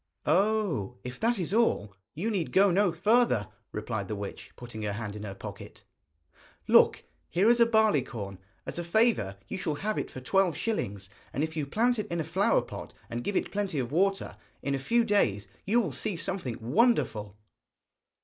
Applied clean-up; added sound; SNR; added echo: neural mask model Resemble Enhance denoiser.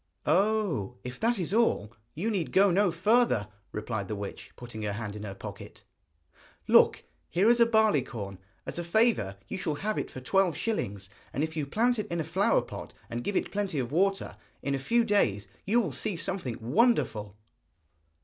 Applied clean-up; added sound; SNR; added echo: none; none; none; none.